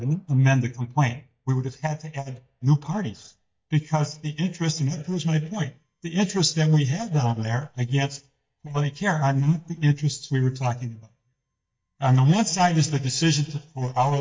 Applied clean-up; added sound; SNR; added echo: neural mask model DeepFilterNet 3.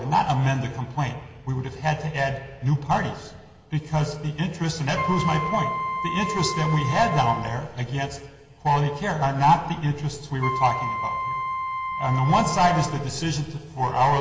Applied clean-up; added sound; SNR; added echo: none; Wind instrument, woodwind instrument; 5 dB; reverberation time 2.2 s.